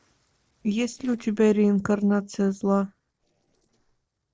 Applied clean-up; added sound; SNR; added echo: neural separator model SepFormer DNS4.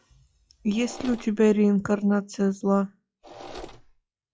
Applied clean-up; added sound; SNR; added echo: classical method log-MMSE.